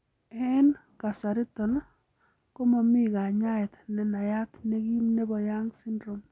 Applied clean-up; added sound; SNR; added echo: none; none; none; none.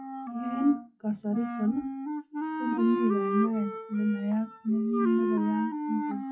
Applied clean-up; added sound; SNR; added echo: classical method WPE with log-MMSE.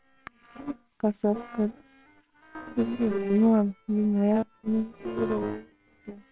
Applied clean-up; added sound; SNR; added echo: neural separator model SepFormer WHAMR!.